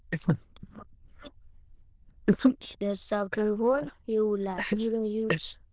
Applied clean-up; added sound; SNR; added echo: neural diffusion model UNIVERSE++.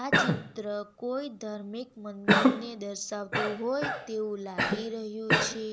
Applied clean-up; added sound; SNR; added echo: none; Cough; -5 dB; none.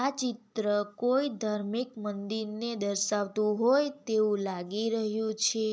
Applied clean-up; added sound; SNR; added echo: none; none; none; none.